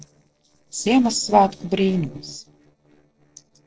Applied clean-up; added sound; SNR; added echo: neural separator model SepFormer DNS4.